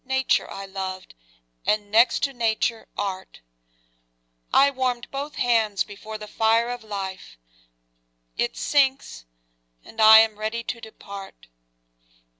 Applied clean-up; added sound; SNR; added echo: none; none; none; none.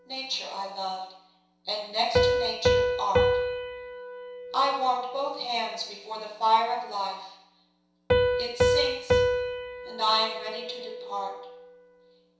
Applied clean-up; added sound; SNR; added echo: none; Piano; -2 dB; reverberation time 0.7 s.